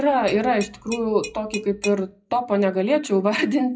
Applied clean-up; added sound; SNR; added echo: classical method WPE with log-MMSE.